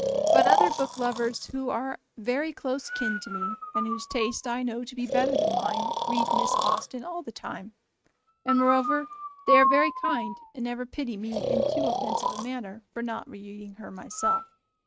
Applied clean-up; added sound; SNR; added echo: neural mask model RNNoise.